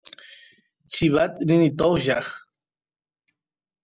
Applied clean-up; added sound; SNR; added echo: none; none; none; none.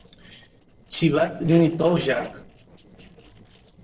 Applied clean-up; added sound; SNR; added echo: neural separator model SepFormer DNS4.